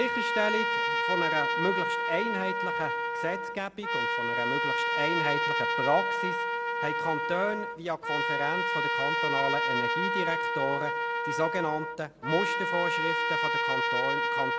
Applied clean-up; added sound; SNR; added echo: none; Trumpet; -4 dB; none.